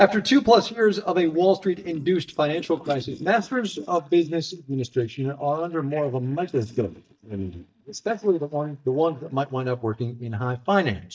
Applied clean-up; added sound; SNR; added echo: neural mask model DeepFilterNet 3.